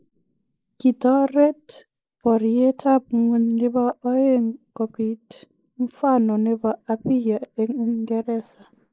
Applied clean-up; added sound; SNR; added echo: neural mask model Resemble Enhance denoiser.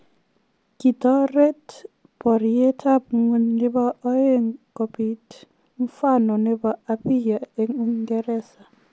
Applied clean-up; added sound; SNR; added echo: none; none; none; none.